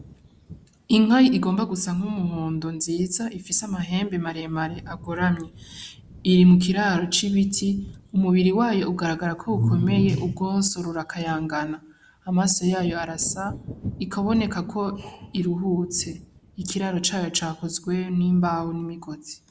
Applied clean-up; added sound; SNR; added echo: none; Thunder / Wind; 20 dB; none.